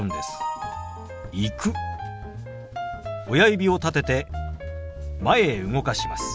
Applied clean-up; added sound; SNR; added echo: none; none; none; none.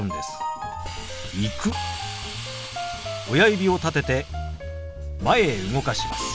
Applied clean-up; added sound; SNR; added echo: none; Hiss; 12 dB; none.